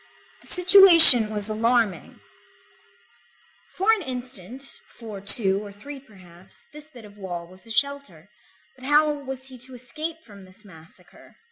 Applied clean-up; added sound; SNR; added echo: none; none; none; none.